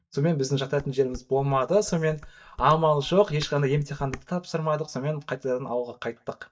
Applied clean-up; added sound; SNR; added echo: neural mask model DeepFilterNet 3.